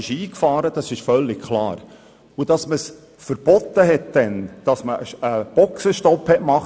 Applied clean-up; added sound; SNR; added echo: none; none; none; none.